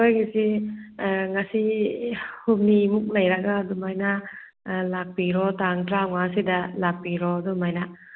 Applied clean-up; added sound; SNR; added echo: none; none; none; none.